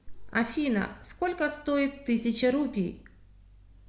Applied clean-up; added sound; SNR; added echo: none; none; none; none.